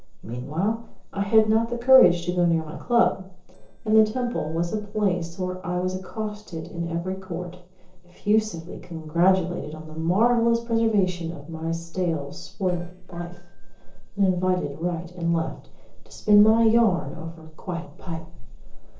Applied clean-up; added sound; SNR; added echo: neural separator model SepFormer DNS4.